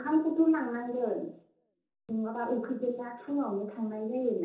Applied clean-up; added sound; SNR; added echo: none; none; none; reverberation time 0.6 s.